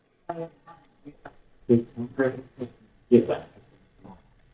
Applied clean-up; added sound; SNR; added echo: neural mask model DeepFilterNet 3.